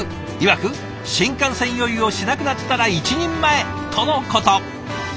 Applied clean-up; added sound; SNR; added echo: none; none; none; none.